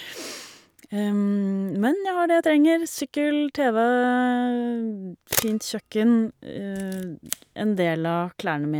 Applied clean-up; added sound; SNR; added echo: none; Camera; 12 dB; none.